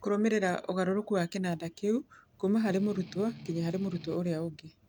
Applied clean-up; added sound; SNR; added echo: none; Strum; 16 dB; none.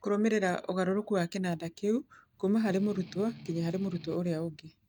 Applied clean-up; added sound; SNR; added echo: neural mask model DeepFilterNet 3.